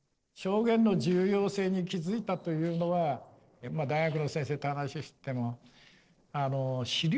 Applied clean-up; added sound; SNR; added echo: neural separator model SepFormer DNS4.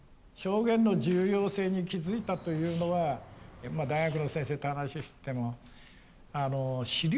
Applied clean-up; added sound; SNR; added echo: none; Bird; 19 dB; none.